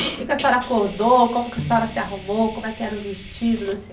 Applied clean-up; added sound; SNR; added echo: none; Hiss + Bowed string instrument; 13 dB; none.